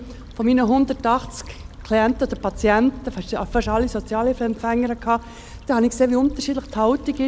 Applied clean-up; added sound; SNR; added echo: none; Stream / Trickle, dribble / Traffic noise, roadway noise; 15 dB; none.